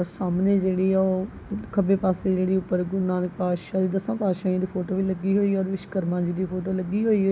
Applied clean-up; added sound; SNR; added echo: none; none; none; none.